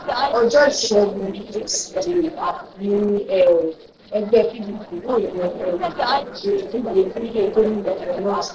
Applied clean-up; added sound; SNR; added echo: neural separator model SepFormer DNS4.